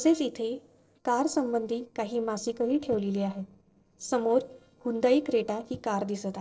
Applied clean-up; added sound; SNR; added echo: neural separator model SepFormer DNS4.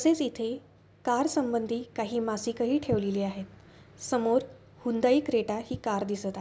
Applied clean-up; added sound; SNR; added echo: none; none; none; none.